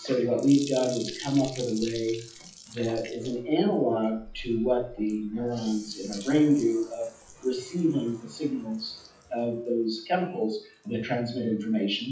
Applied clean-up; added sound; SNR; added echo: classical method WPE with log-MMSE.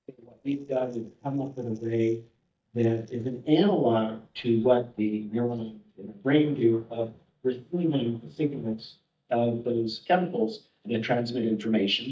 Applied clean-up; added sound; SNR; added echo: neural mask model DeepFilterNet 3.